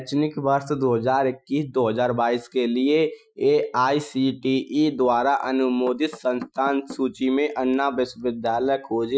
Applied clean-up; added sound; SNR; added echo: classical method Wiener filter.